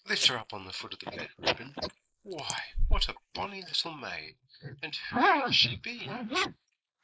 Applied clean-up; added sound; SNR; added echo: neural mask model Resemble Enhance denoiser.